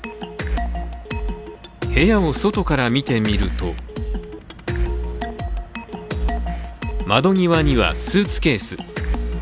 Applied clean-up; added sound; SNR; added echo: none; Telephone; 19 dB; none.